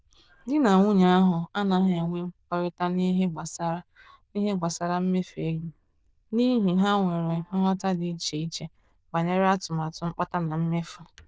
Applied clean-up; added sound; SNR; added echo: neural diffusion model UNIVERSE++.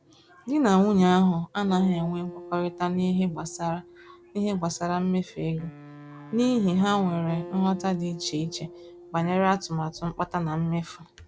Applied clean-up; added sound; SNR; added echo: none; Wind instrument, woodwind instrument + Acoustic guitar; 19 dB; none.